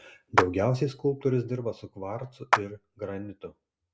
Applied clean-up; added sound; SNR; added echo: none; Clapping; 1 dB; none.